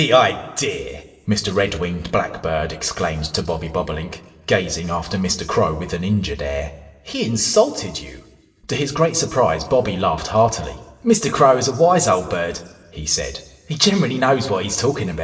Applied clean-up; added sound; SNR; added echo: none; none; none; reverberation time 1.2 s.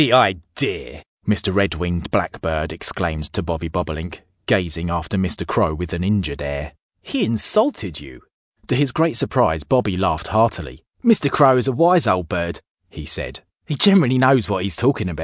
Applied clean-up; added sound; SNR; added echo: none; none; none; none.